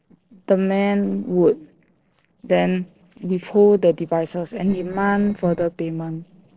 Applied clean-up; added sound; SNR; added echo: neural separator model SepFormer DNS4.